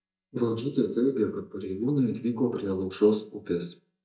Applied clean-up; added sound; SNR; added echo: neural mask model DeepFilterNet 3.